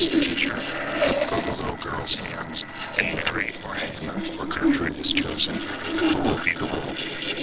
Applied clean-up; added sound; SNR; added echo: neural separator model SepFormer DNS4.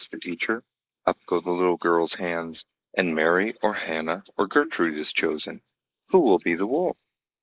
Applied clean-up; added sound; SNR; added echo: neural mask model Resemble Enhance denoiser.